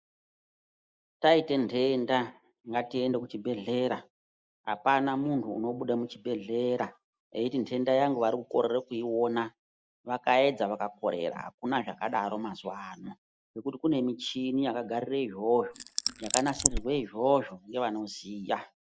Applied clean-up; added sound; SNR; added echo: neural mask model Resemble Enhance denoiser.